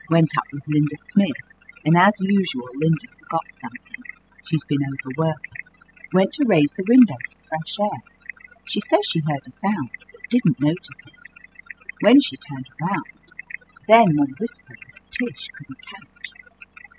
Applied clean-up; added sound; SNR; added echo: classical method spectral subtraction.